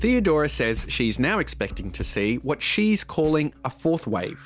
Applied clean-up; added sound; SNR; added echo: none; none; none; none.